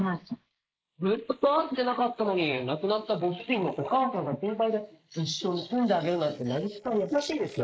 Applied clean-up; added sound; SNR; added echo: neural mask model Resemble Enhance denoiser.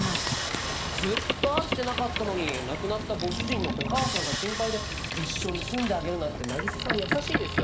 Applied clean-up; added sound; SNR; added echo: none; Boat, Water vehicle + Sawing; -1 dB; none.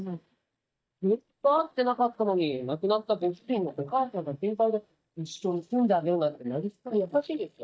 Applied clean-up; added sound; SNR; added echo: neural mask model DeepFilterNet 3.